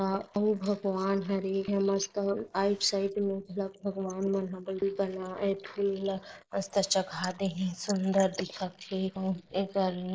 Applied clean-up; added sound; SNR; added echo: neural mask model Resemble Enhance denoiser.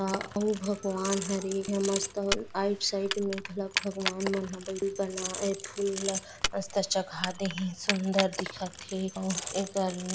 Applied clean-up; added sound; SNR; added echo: none; Keys jangling; 6 dB; none.